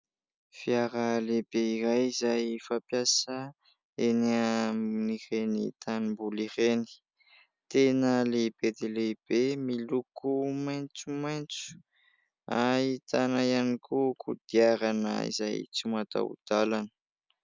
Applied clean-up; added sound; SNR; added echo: none; none; none; none.